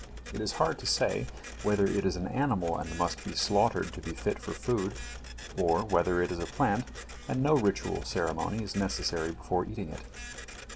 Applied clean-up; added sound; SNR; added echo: none; Printer; 16 dB; none.